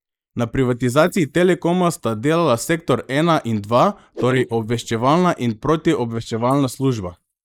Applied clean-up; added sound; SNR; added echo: neural mask model Resemble Enhance denoiser.